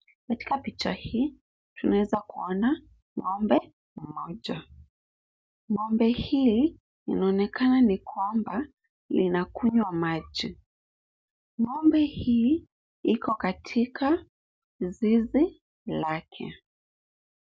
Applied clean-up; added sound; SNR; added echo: none; none; none; none.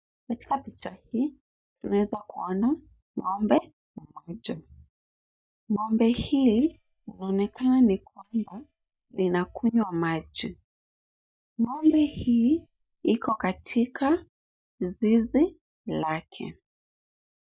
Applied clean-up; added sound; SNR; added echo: neural mask model DeepFilterNet 3.